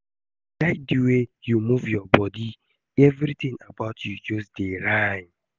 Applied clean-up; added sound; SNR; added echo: none; none; none; none.